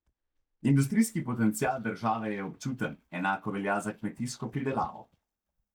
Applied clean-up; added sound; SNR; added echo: neural mask model DeepFilterNet 3.